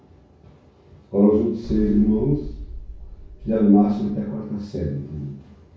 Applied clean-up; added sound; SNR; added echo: none; Boom; 12 dB; reverberation time 0.6 s.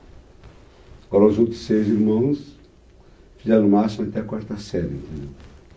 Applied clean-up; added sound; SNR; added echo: none; none; none; none.